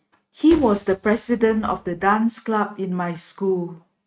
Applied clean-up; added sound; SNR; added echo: neural mask model RNNoise.